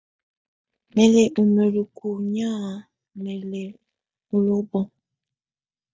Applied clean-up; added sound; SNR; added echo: neural mask model DeepFilterNet 3.